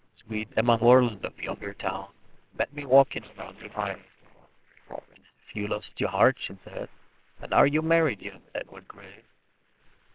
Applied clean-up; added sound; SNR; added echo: neural separator model SepFormer WHAMR!.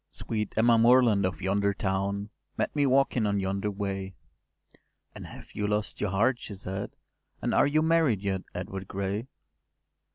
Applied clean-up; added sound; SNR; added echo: none; none; none; none.